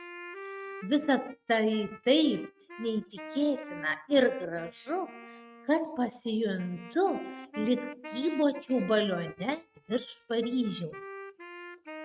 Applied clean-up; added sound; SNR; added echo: neural mask model RNNoise.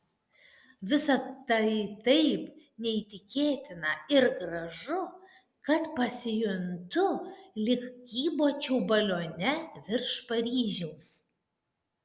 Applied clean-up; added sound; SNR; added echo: none; none; none; none.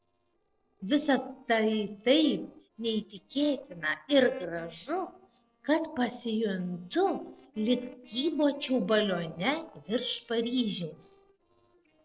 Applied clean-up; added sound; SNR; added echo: neural separator model SepFormer DNS4.